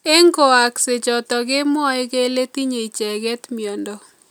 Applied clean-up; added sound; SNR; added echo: none; none; none; none.